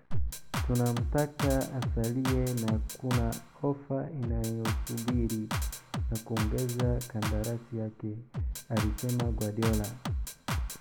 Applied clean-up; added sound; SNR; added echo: none; Drum kit; 2 dB; none.